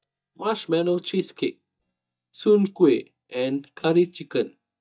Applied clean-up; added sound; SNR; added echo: neural mask model DeepFilterNet 3.